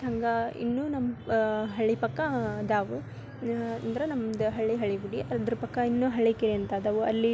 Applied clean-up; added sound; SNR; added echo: none; none; none; none.